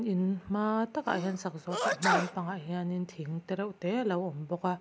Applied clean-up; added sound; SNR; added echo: none; Sneeze; 2 dB; none.